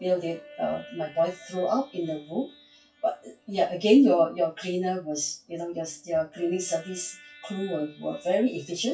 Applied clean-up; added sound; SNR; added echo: classical method WPE with log-MMSE.